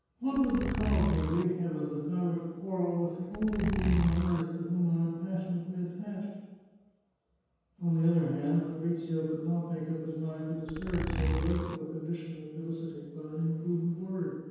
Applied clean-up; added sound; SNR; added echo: none; Zipper (clothing); 2 dB; reverberation time 1.2 s.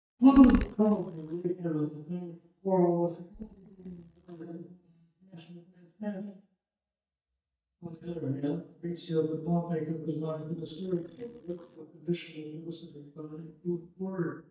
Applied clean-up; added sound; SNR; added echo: neural mask model DeepFilterNet 3.